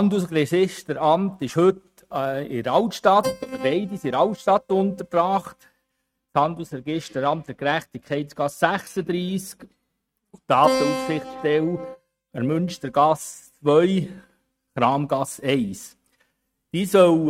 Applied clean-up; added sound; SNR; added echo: neural mask model RNNoise.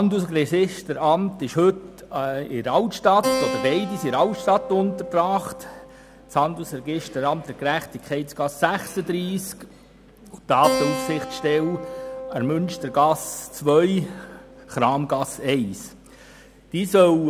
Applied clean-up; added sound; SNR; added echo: none; Keyboard (musical); 11 dB; none.